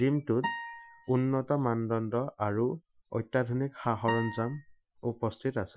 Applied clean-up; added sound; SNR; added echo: classical method Wiener filter.